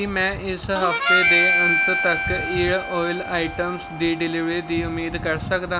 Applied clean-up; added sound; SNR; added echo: none; Harmonica; 0 dB; none.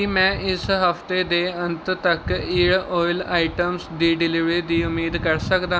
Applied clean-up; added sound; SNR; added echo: none; none; none; none.